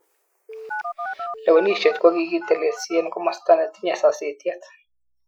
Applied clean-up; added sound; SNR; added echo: classical method Wiener filter.